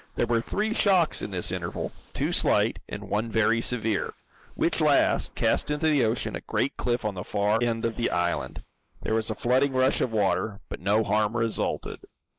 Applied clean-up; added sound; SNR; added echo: neural mask model Resemble Enhance denoiser.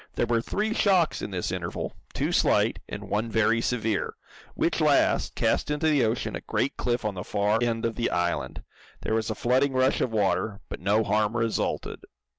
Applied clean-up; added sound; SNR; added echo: none; none; none; none.